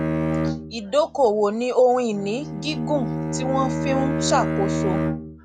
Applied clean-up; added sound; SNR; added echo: none; Bowed string instrument; 2 dB; none.